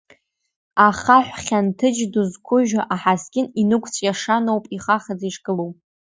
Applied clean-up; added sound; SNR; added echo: none; none; none; none.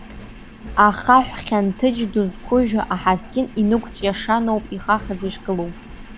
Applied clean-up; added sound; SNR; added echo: none; Engine; 15 dB; none.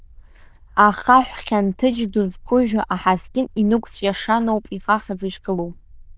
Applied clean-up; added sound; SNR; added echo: neural diffusion model UNIVERSE++.